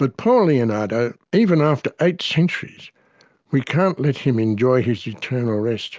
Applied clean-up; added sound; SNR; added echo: none; none; none; none.